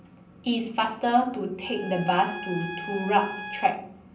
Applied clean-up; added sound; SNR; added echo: none; Trumpet; 13 dB; reverberation time 0.6 s.